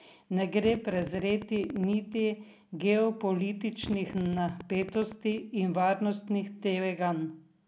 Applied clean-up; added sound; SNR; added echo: none; Fart; 15 dB; none.